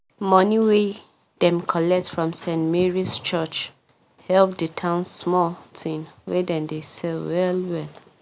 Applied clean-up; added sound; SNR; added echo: none; none; none; none.